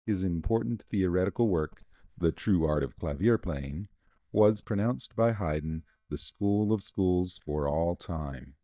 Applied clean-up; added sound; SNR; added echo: neural mask model DeepFilterNet 3.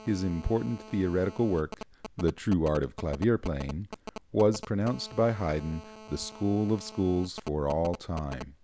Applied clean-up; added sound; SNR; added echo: none; Telephone; 16 dB; none.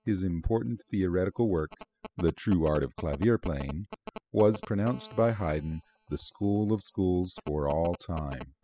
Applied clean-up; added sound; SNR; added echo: classical method spectral subtraction.